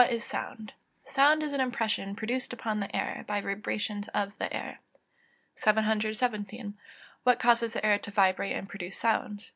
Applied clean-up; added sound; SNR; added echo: none; none; none; none.